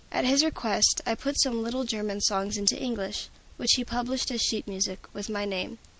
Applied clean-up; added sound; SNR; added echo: none; none; none; none.